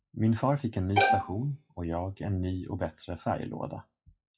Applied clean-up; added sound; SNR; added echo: classical method log-MMSE.